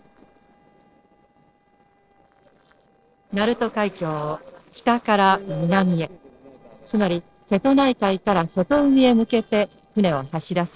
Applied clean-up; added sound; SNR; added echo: neural separator model SepFormer DNS4.